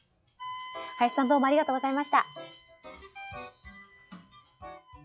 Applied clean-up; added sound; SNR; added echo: classical method log-MMSE.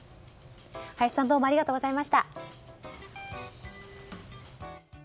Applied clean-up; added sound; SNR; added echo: none; none; none; none.